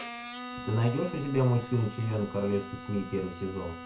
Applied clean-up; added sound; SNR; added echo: none; Bowed string instrument; 12 dB; reverberation time 0.3 s.